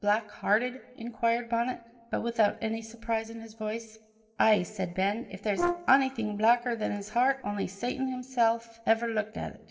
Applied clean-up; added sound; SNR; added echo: neural separator model SepFormer DNS4.